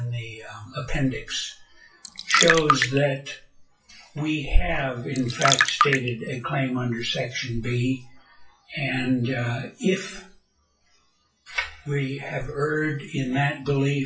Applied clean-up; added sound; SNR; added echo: classical method WPE with log-MMSE.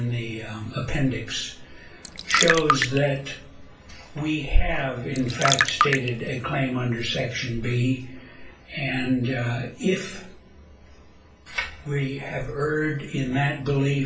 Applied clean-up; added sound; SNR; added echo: none; Trickle, dribble; 0 dB; reverberation time 0.3 s.